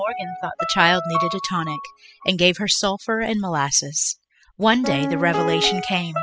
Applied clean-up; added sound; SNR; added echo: classical method spectral subtraction.